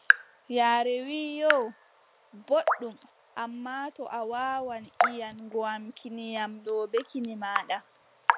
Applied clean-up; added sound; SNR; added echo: none; Raindrop / Drip; 2 dB; none.